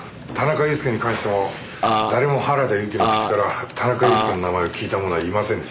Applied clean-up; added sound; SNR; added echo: none; Burping, eructation; -3 dB; none.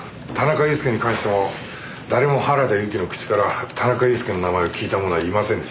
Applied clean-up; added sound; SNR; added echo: none; none; none; none.